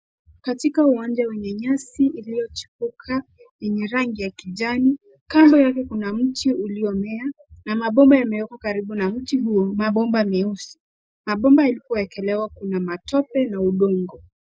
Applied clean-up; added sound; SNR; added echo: neural mask model Resemble Enhance denoiser.